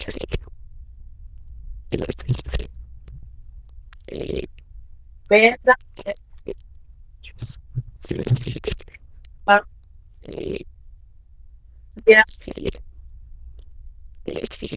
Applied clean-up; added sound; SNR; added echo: neural diffusion model UNIVERSE++.